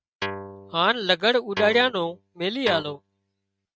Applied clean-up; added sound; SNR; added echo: neural mask model RNNoise.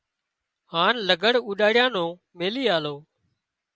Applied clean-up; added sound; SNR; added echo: none; none; none; none.